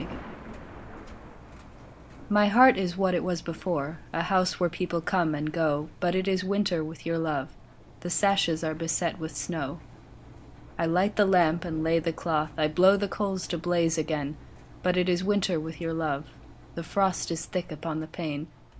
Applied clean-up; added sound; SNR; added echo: none; Engine + Thunder; 18 dB; none.